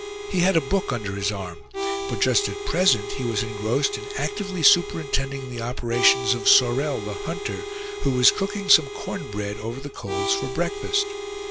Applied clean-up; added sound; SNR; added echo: none; Harmonica; 7 dB; none.